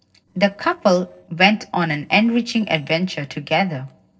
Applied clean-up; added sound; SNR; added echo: neural separator model SepFormer DNS4.